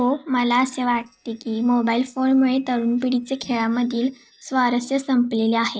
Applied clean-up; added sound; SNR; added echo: neural separator model SepFormer DNS4.